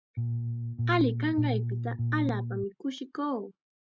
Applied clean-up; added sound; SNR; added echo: none; Bass guitar; -2 dB; none.